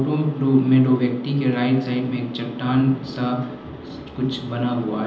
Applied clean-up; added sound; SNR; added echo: none; none; none; reverberation time 0.9 s.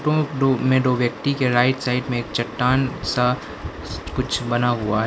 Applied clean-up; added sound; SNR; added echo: none; none; none; none.